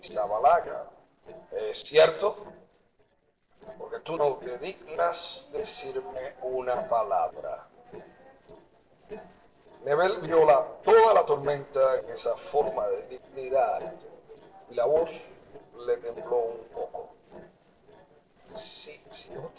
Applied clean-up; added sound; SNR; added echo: neural separator model SepFormer DNS4.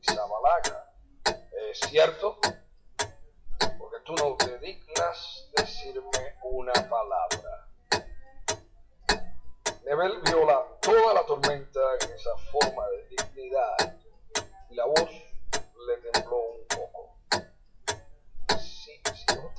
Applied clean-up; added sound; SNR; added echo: classical method WPE with log-MMSE.